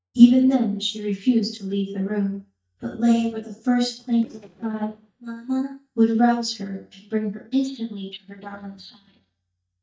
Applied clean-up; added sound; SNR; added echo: neural mask model DeepFilterNet 3.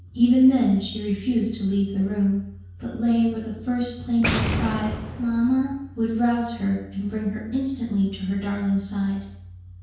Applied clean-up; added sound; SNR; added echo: none; Boom; 7 dB; reverberation time 0.6 s.